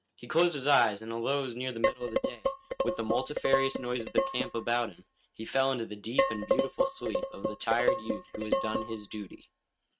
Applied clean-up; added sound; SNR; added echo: neural mask model RNNoise.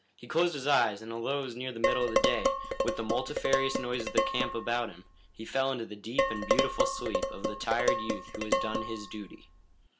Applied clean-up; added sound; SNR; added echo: none; Dishes, pots, and pans; -2 dB; none.